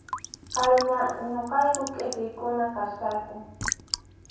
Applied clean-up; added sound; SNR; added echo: none; Raindrop / Drip / Trickle, dribble; 10 dB; reverberation time 0.7 s.